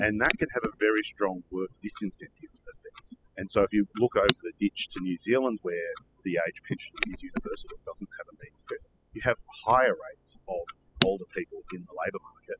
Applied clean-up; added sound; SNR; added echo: classical method spectral subtraction.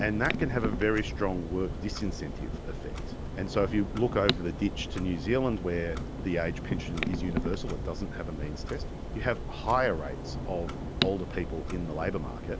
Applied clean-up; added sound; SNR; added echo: none; Clock; 3 dB; none.